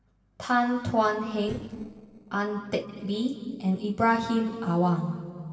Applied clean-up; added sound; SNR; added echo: neural separator model SepFormer DNS4.